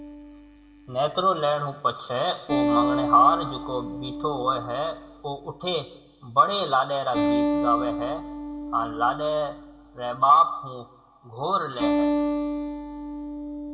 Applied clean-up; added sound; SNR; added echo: none; Acoustic guitar; 4 dB; reverberation time 1.8 s.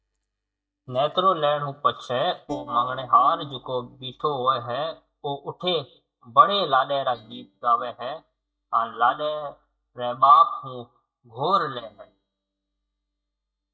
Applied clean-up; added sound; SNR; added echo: neural mask model DeepFilterNet 3.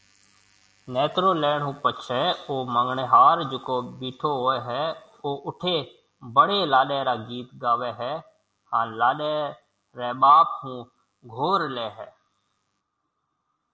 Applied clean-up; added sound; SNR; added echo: none; none; none; none.